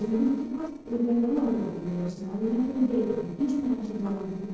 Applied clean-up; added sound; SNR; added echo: neural separator model SepFormer DNS4.